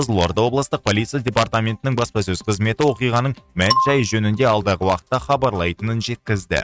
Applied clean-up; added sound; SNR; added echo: neural mask model RNNoise.